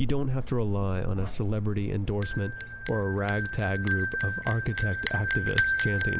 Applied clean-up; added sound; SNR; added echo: none; Bell; 2 dB; none.